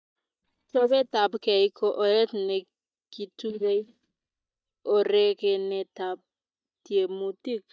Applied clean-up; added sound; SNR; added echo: neural mask model DeepFilterNet 3.